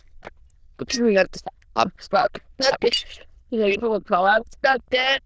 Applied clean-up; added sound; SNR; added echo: neural diffusion model UNIVERSE++.